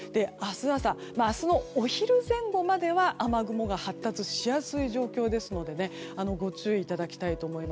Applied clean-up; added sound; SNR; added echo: none; none; none; none.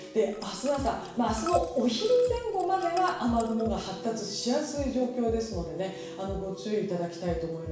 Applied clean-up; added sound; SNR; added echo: none; Liquid; 18 dB; reverberation time 0.7 s.